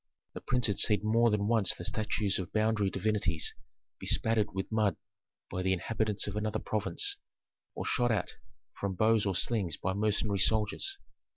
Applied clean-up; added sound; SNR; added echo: none; none; none; none.